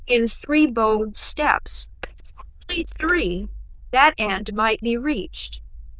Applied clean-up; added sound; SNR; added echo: neural diffusion model UNIVERSE++.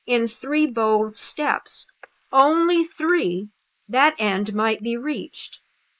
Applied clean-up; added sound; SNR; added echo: neural mask model Resemble Enhance denoiser.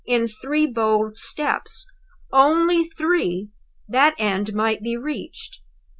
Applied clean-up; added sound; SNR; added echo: none; none; none; none.